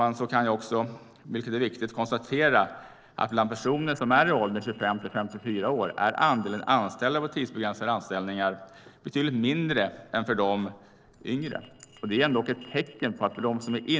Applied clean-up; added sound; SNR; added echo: neural separator model SepFormer DNS4.